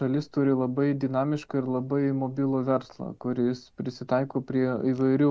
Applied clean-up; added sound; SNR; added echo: none; none; none; none.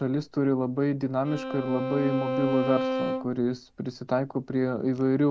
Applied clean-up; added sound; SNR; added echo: none; Bowed string instrument; 4 dB; none.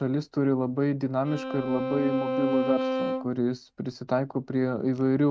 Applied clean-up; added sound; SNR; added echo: neural mask model RNNoise.